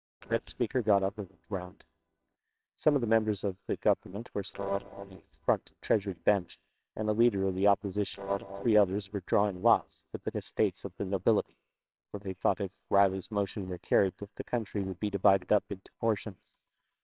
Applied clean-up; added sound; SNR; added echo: neural separator model SepFormer WHAMR!.